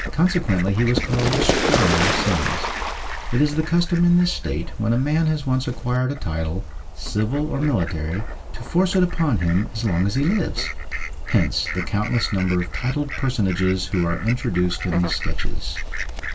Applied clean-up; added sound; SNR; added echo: none; Fowl; 3 dB; reverberation time 0.2 s.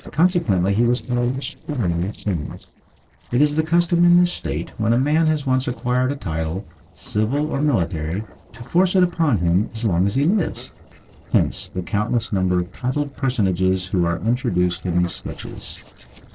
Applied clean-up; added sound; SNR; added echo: neural separator model SepFormer DNS4.